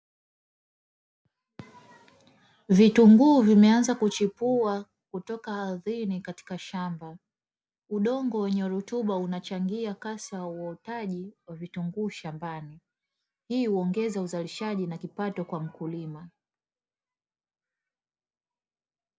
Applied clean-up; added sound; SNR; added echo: none; none; none; none.